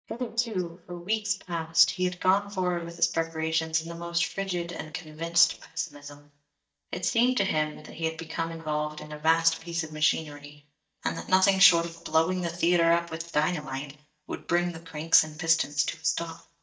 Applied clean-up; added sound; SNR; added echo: neural mask model DeepFilterNet 3.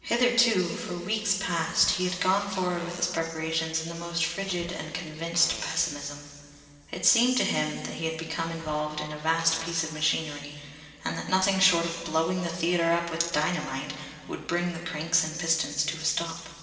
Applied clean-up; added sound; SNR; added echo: none; Fart; 18 dB; reverberation time 2.4 s.